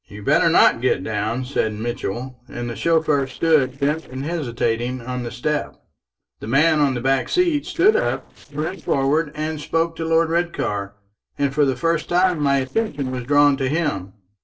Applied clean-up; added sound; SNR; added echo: neural separator model SepFormer DNS4.